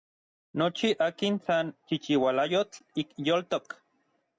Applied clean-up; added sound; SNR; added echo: none; none; none; none.